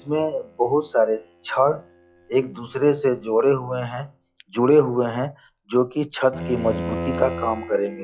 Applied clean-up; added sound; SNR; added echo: classical method log-MMSE.